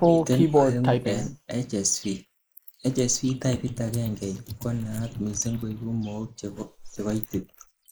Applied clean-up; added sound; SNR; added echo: neural mask model Resemble Enhance denoiser.